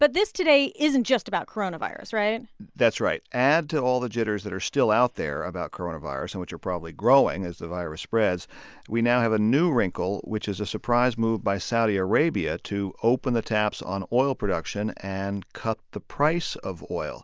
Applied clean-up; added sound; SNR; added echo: none; none; none; none.